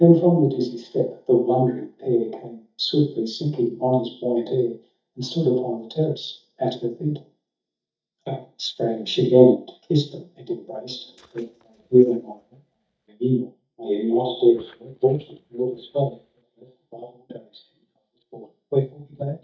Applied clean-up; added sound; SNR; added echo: neural mask model DeepFilterNet 3.